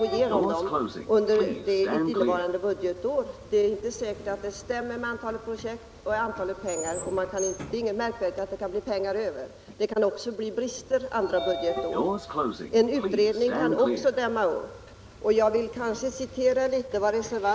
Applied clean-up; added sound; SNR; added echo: none; Sliding door / Train; 8 dB; none.